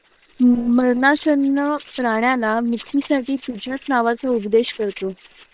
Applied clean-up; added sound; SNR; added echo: neural separator model SepFormer WHAM!.